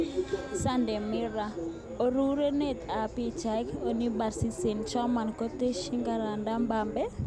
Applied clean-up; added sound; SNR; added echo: none; Insect / Frog; 17 dB; none.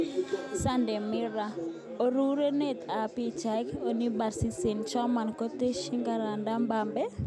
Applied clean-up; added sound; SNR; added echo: none; none; none; none.